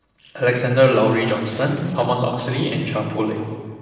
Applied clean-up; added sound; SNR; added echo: neural separator model SepFormer DNS4.